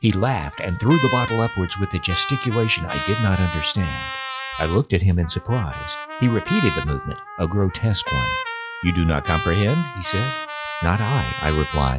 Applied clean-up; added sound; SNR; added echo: classical method log-MMSE.